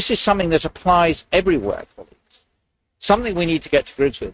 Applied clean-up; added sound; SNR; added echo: neural mask model RNNoise.